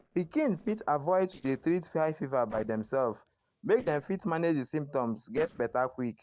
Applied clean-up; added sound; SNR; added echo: neural separator model SepFormer DNS4.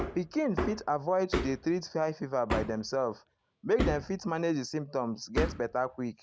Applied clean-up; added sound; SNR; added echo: none; Hammer; 6 dB; none.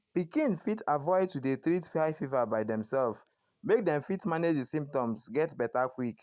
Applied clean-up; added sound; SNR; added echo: none; none; none; none.